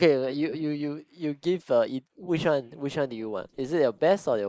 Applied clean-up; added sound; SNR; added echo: neural mask model Resemble Enhance denoiser.